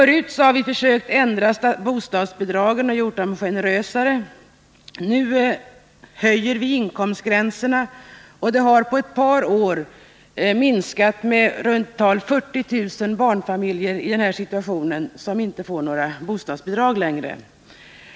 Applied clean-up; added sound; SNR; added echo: none; none; none; none.